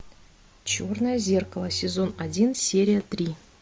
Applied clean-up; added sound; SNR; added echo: none; Bowed string instrument; 16 dB; none.